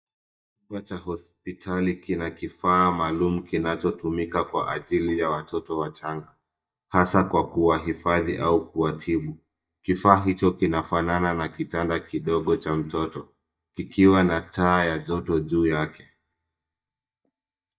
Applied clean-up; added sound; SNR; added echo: neural mask model DeepFilterNet 3.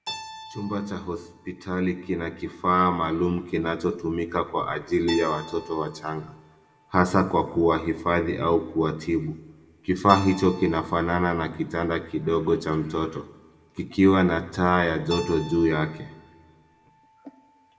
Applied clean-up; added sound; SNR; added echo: none; Keyboard (musical); 20 dB; reverberation time 0.9 s.